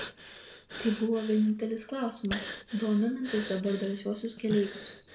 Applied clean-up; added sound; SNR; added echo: none; Breathing; 12 dB; reverberation time 0.4 s.